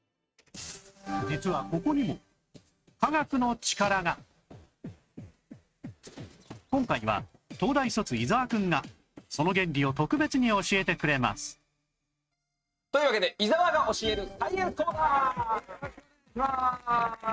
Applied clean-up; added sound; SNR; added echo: neural mask model RNNoise.